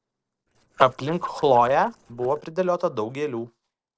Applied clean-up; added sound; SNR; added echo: neural separator model SepFormer DNS4.